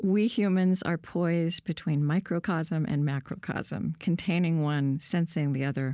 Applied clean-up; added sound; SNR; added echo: none; none; none; none.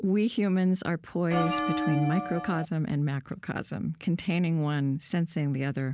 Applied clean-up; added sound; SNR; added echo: none; Bell; 3 dB; none.